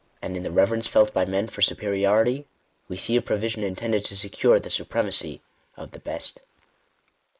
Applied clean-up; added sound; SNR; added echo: neural mask model Resemble Enhance denoiser.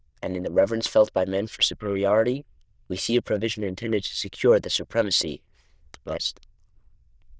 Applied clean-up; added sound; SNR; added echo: neural diffusion model UNIVERSE++.